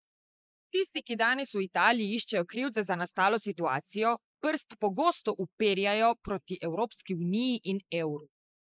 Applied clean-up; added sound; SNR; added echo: neural mask model Resemble Enhance denoiser.